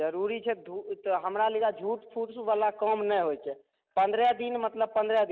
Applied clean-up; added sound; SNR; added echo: none; none; none; none.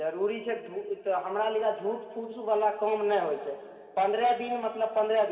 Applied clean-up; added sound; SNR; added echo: none; none; none; reverberation time 2.1 s.